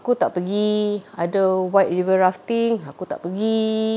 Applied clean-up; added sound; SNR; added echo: none; none; none; none.